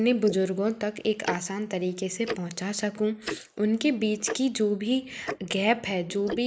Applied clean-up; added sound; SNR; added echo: neural mask model Resemble Enhance denoiser.